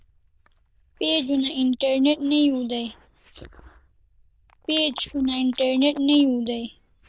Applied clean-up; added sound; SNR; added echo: neural diffusion model UNIVERSE++.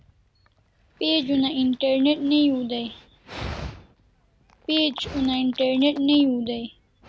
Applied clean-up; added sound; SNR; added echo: none; Dog; 18 dB; none.